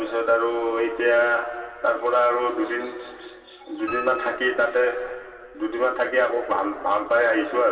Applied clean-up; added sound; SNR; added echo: none; Piano; 19 dB; reverberation time 2.2 s.